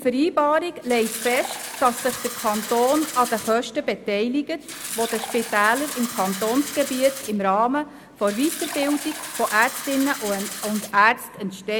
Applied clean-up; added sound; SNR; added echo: none; Fill (with liquid); 11 dB; none.